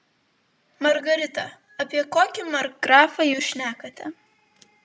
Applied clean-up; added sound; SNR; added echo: none; none; none; none.